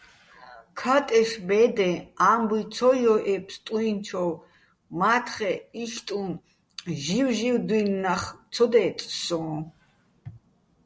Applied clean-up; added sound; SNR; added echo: none; none; none; none.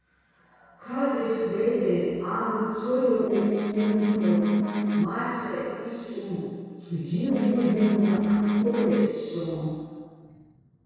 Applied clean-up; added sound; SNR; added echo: neural separator model SepFormer DNS4.